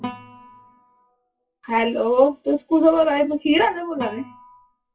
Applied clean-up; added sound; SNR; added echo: classical method WPE with log-MMSE.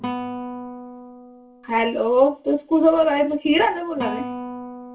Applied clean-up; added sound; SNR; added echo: none; Guitar; 12 dB; reverberation time 0.2 s.